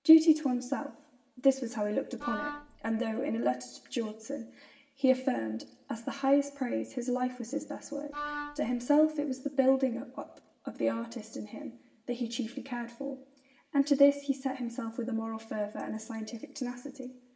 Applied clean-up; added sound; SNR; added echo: none; Wind instrument, woodwind instrument; 9 dB; reverberation time 0.7 s.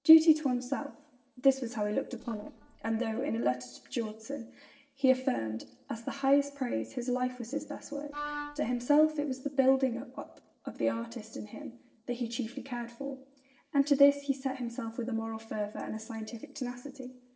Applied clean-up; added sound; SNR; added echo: neural separator model SepFormer DNS4.